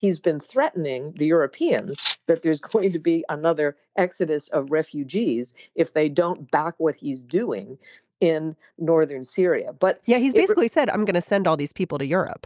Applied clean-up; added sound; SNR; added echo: neural mask model DeepFilterNet 3.